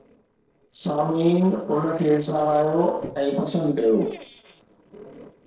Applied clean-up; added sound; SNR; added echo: neural separator model SepFormer DNS4.